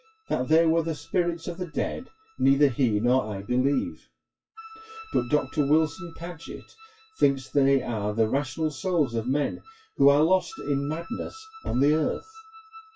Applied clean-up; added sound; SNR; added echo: classical method WPE with log-MMSE.